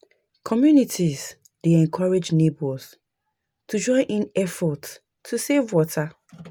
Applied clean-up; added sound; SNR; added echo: none; none; none; none.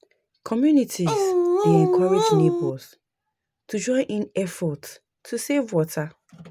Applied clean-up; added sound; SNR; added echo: none; Dog; -5 dB; none.